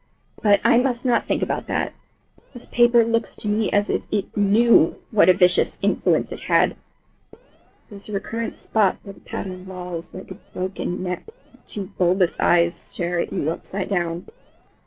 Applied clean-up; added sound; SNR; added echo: neural separator model SepFormer DNS4.